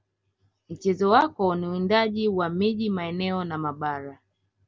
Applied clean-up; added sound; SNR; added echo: none; none; none; none.